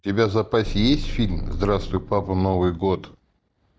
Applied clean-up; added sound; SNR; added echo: neural mask model DeepFilterNet 3.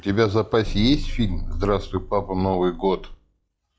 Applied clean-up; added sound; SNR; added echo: classical method log-MMSE.